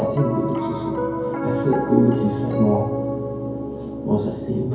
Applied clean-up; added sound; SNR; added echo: none; Piano; 3 dB; reverberation time 2.4 s.